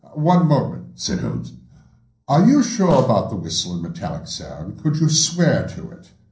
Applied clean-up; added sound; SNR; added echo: neural separator model SepFormer DNS4.